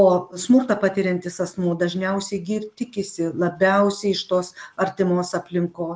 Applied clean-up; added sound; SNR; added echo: none; none; none; none.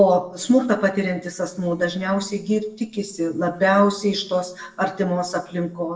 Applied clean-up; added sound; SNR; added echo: neural separator model SepFormer DNS4.